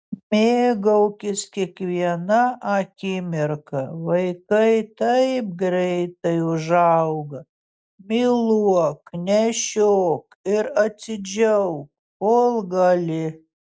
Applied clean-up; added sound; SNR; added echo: none; none; none; none.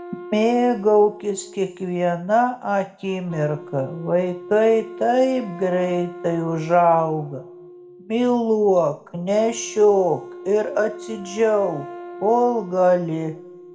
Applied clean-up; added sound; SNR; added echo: none; Wind instrument, woodwind instrument; 17 dB; reverberation time 1.1 s.